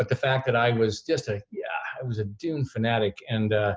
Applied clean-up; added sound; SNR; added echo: none; none; none; none.